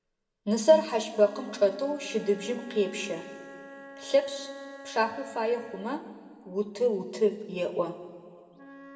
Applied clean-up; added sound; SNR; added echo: none; Wind instrument, woodwind instrument; 19 dB; reverberation time 1.7 s.